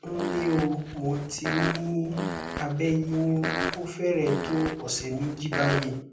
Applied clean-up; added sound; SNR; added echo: none; Fart; 5 dB; reverberation time 0.6 s.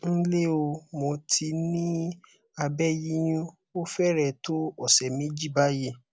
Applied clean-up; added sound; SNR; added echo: none; none; none; none.